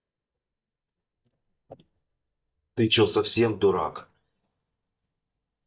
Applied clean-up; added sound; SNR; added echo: neural mask model DeepFilterNet 3.